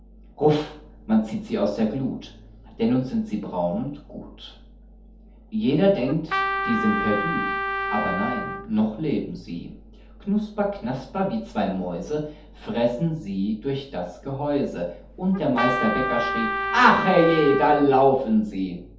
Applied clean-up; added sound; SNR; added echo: none; Trumpet; 4 dB; reverberation time 0.6 s.